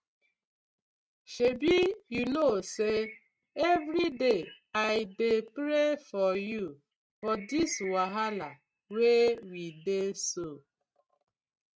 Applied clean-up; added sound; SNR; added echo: neural mask model RNNoise.